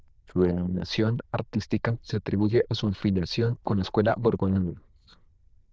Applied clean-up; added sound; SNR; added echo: neural diffusion model UNIVERSE++.